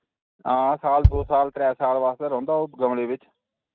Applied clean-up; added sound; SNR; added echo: neural mask model RNNoise.